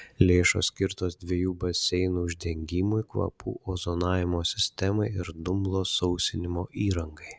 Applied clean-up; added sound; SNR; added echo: none; none; none; none.